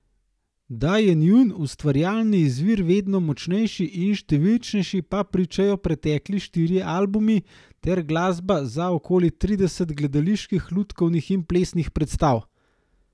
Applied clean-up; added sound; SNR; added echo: none; none; none; none.